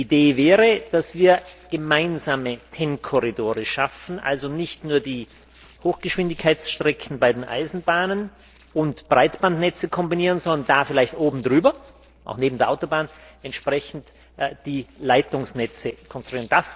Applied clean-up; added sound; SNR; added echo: neural separator model SepFormer DNS4.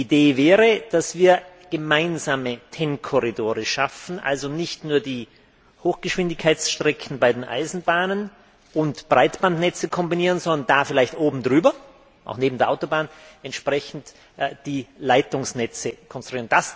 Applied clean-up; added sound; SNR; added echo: none; none; none; none.